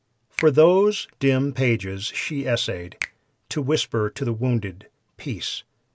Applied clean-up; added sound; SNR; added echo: none; Finger snapping; 18 dB; none.